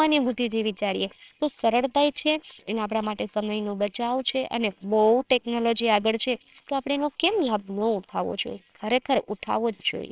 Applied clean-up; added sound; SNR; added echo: neural separator model SepFormer WHAMR!.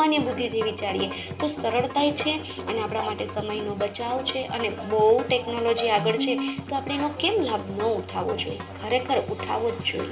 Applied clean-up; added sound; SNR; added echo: none; Musical instrument; 9 dB; reverberation time 0.8 s.